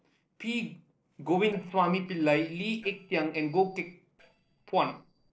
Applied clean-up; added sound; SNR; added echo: neural separator model SepFormer DNS4.